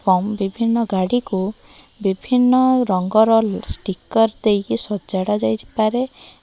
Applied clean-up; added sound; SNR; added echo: none; none; none; none.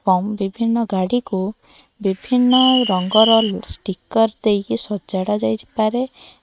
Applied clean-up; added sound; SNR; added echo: neural mask model RNNoise.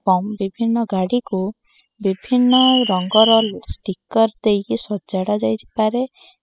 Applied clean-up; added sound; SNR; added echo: classical method spectral subtraction.